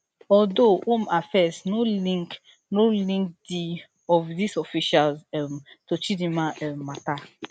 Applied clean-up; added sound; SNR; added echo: none; none; none; none.